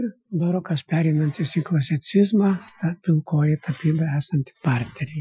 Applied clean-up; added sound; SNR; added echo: classical method Wiener filter.